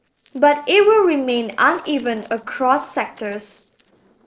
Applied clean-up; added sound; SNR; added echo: neural separator model SepFormer DNS4.